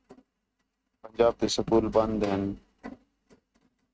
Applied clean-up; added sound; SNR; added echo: neural mask model RNNoise.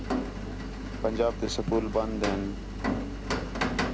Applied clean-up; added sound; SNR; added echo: none; Rain; -1 dB; none.